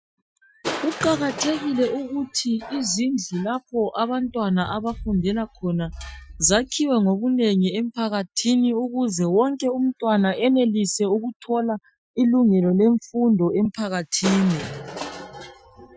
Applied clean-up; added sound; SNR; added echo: classical method Wiener filter.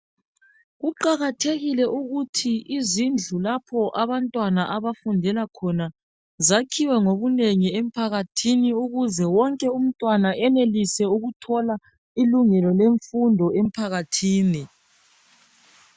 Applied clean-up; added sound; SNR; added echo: none; none; none; none.